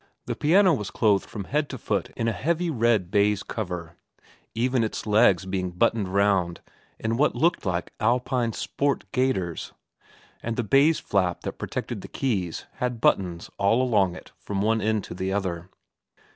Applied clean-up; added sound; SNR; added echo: none; none; none; none.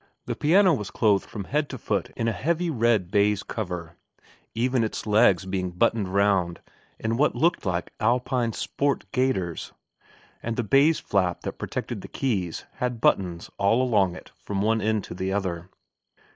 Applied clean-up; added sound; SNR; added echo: neural mask model Resemble Enhance denoiser.